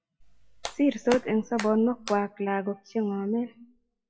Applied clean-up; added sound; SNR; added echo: classical method WPE with log-MMSE.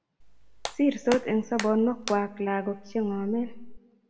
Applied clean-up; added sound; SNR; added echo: none; Hands; 12 dB; reverberation time 1.3 s.